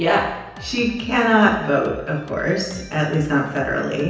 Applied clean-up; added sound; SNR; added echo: none; Drum kit; 18 dB; reverberation time 0.9 s.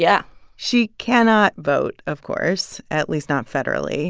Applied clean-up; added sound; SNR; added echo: none; none; none; none.